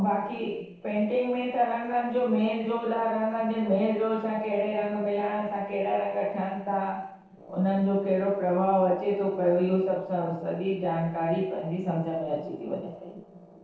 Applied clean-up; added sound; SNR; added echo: neural separator model SepFormer DNS4.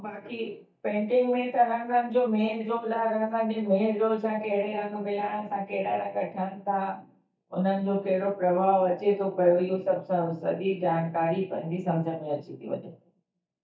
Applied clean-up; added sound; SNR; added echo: neural mask model DeepFilterNet 3.